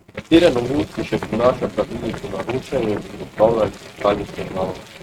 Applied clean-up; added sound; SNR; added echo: neural mask model RNNoise.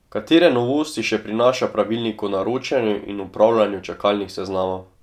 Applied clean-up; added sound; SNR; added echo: none; none; none; none.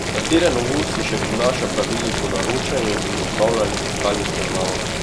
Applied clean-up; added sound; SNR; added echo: none; Boiling; 0 dB; none.